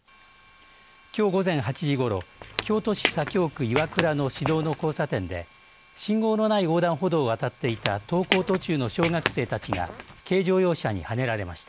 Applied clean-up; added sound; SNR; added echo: none; Squeak / Walk, footsteps; 7 dB; none.